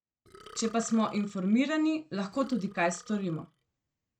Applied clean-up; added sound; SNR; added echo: neural mask model RNNoise.